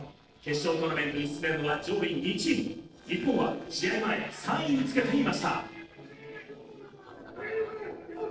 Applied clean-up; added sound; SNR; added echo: neural separator model SepFormer DNS4.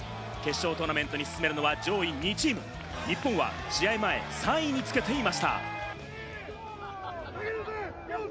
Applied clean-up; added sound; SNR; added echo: none; none; none; none.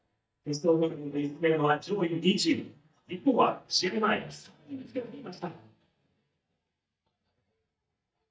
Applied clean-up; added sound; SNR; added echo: neural mask model DeepFilterNet 3.